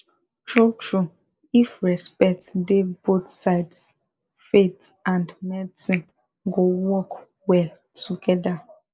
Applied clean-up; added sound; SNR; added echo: neural mask model Resemble Enhance denoiser.